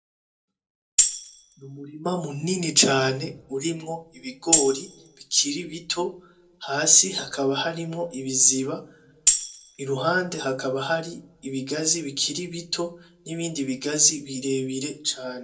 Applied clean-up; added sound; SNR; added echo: none; Tambourine; -2 dB; reverberation time 0.2 s.